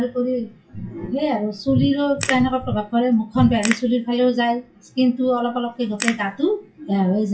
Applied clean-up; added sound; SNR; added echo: classical method WPE with log-MMSE.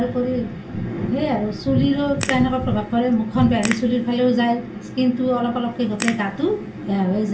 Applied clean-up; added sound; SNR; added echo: none; Crack / Crackle; 13 dB; reverberation time 0.2 s.